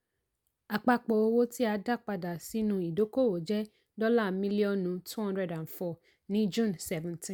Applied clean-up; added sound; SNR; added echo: none; none; none; none.